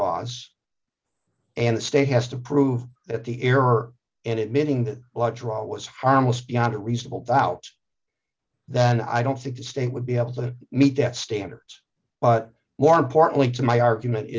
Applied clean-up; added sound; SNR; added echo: none; none; none; none.